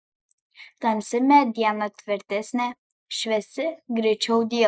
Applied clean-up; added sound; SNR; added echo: neural mask model Resemble Enhance denoiser.